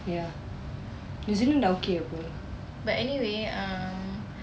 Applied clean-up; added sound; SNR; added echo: none; none; none; none.